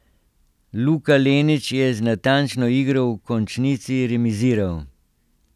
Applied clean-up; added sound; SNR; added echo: none; none; none; none.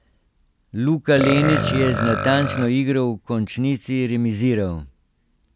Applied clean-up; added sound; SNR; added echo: none; Burping, eructation; 5 dB; none.